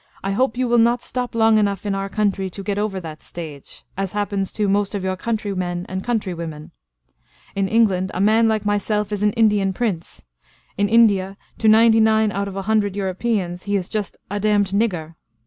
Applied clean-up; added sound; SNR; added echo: none; none; none; none.